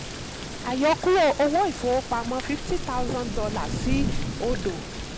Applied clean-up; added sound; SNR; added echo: none; Thunder / Rain; 4 dB; none.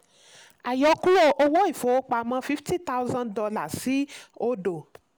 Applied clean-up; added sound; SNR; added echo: none; none; none; none.